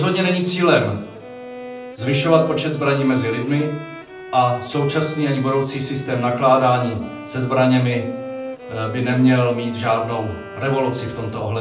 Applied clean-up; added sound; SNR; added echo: none; Bowed string instrument; 14 dB; reverberation time 0.6 s.